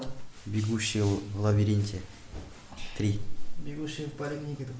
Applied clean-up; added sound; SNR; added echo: none; none; none; none.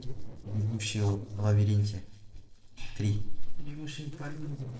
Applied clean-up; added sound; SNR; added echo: neural separator model SepFormer DNS4.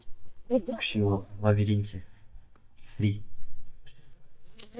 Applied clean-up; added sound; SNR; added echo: neural mask model DeepFilterNet 3.